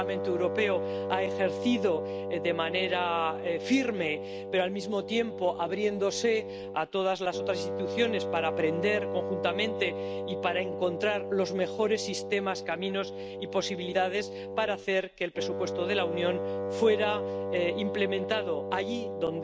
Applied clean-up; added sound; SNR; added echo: none; Wind instrument, woodwind instrument; 4 dB; none.